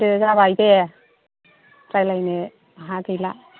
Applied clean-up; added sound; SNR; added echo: none; none; none; none.